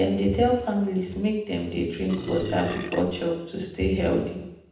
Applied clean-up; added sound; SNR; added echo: none; Burping, eructation; 9 dB; reverberation time 0.8 s.